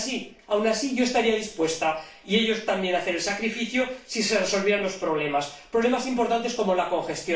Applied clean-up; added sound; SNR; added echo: none; none; none; reverberation time 0.4 s.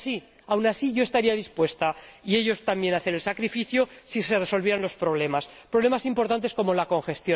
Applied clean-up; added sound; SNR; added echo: none; none; none; none.